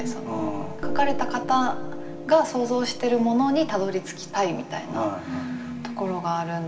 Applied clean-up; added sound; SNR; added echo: none; Piano; 7 dB; reverberation time 2.3 s.